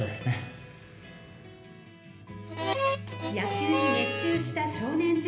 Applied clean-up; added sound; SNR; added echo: none; Harmonica; -1 dB; reverberation time 0.8 s.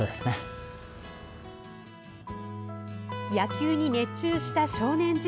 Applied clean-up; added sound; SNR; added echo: none; none; none; none.